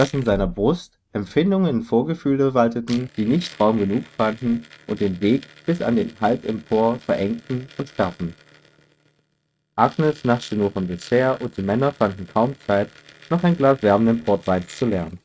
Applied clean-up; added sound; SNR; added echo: neural mask model RNNoise.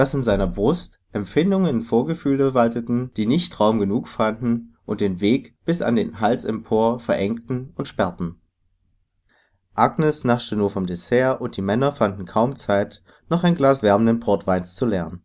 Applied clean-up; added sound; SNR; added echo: none; none; none; none.